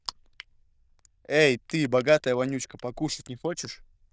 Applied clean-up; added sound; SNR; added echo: neural diffusion model UNIVERSE++.